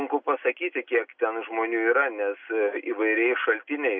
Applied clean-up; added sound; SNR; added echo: none; none; none; none.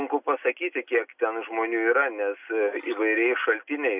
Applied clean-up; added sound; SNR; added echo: neural mask model Resemble Enhance denoiser.